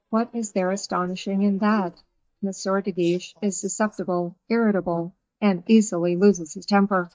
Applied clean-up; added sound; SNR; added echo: neural mask model DeepFilterNet 3.